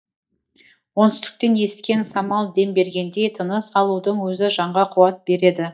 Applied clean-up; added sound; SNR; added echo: neural mask model DeepFilterNet 3.